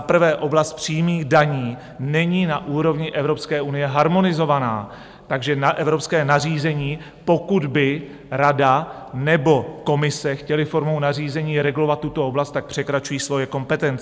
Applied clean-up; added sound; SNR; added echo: none; none; none; none.